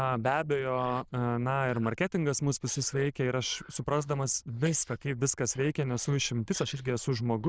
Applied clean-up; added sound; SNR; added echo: neural diffusion model UNIVERSE++.